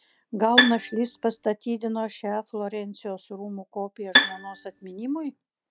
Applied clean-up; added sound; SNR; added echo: none; Bowed string instrument; -4 dB; none.